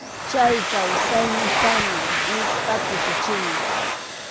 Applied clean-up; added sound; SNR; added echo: none; Domestic sounds, home sounds; -3 dB; none.